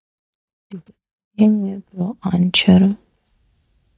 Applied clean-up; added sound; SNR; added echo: neural mask model DeepFilterNet 3.